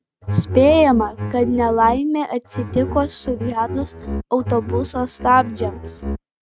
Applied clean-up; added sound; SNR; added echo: neural mask model RNNoise.